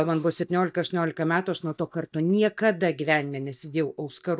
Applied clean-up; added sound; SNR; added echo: neural mask model DeepFilterNet 3.